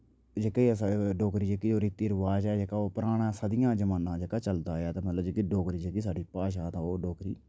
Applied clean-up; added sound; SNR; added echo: none; none; none; none.